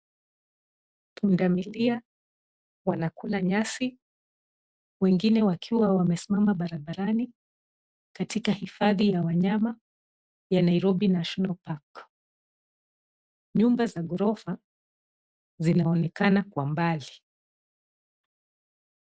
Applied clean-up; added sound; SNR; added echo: none; none; none; none.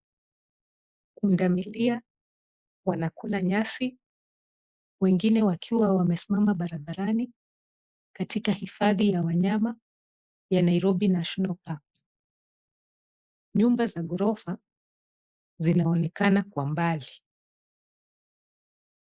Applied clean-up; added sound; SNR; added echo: neural mask model Resemble Enhance denoiser.